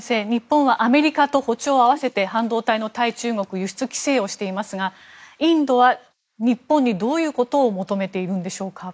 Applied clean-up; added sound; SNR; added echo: neural mask model Resemble Enhance denoiser.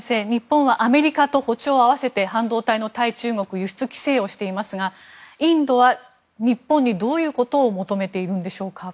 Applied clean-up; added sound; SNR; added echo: none; none; none; none.